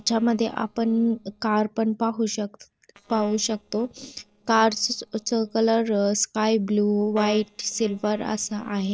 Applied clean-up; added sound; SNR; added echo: neural separator model SepFormer DNS4.